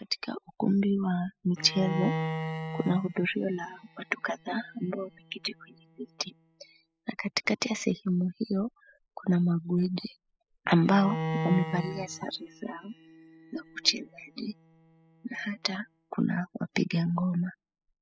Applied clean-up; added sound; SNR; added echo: classical method spectral subtraction.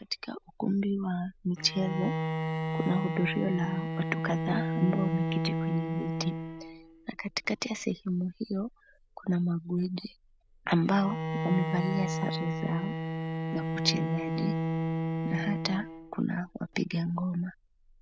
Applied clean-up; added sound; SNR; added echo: none; Bowed string instrument; 2 dB; none.